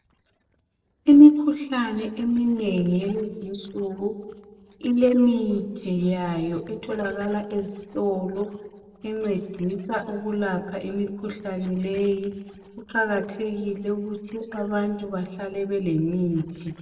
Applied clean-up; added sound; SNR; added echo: neural separator model SepFormer DNS4.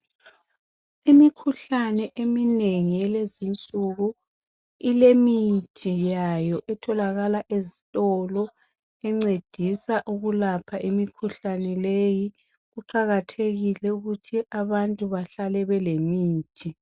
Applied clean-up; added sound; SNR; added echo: none; none; none; none.